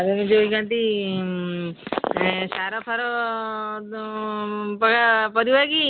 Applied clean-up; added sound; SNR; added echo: none; none; none; none.